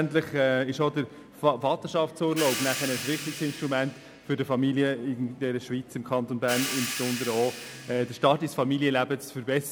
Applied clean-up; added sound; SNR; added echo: none; Hi-hat; 12 dB; none.